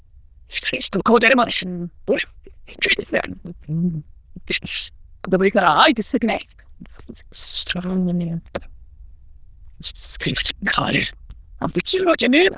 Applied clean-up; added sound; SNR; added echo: neural diffusion model UNIVERSE++.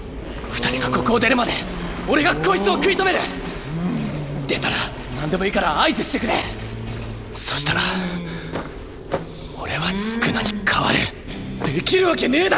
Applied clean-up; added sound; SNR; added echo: none; none; none; none.